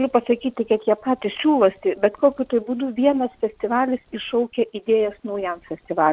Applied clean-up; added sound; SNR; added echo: none; none; none; none.